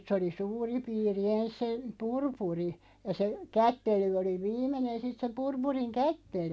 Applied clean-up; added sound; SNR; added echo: none; none; none; none.